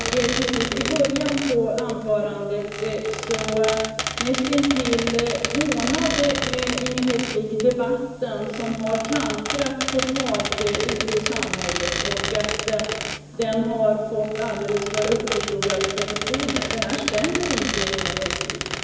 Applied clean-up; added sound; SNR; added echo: none; Squeak; 4 dB; reverberation time 1.0 s.